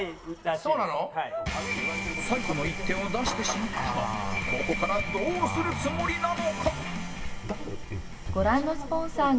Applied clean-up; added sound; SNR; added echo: none; Idling; 19 dB; reverberation time 0.8 s.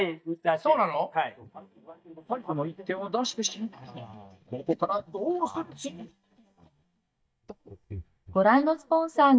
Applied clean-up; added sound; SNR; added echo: neural mask model DeepFilterNet 3.